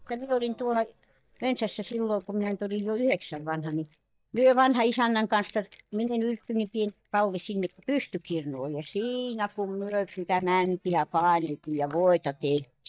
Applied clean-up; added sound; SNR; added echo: neural mask model DeepFilterNet 3.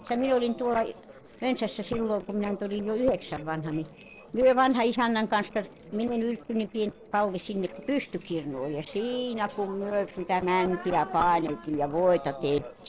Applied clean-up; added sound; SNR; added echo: neural separator model SepFormer DNS4.